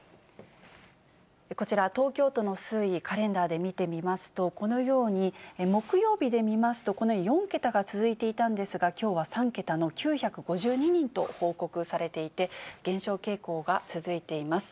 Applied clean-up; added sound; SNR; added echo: none; none; none; none.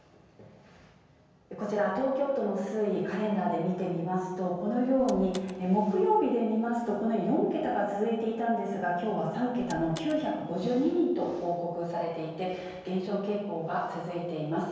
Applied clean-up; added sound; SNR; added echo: none; Door; 19 dB; reverberation time 1.2 s.